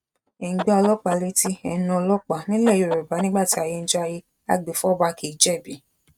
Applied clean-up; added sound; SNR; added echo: neural mask model RNNoise.